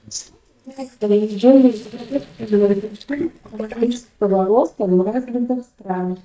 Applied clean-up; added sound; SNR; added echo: neural mask model DeepFilterNet 3.